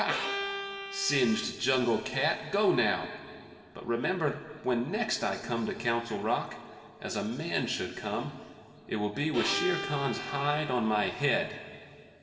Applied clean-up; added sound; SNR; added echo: none; Bowed string instrument; 6 dB; reverberation time 2.2 s.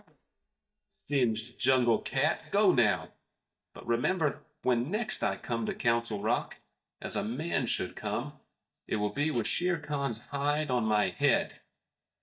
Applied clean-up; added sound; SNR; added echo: neural mask model DeepFilterNet 3.